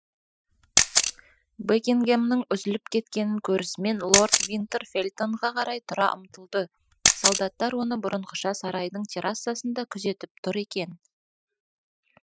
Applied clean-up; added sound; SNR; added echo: classical method spectral subtraction.